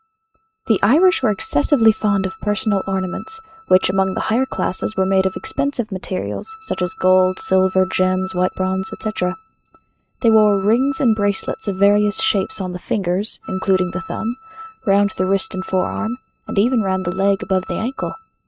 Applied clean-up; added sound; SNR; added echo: neural mask model RNNoise.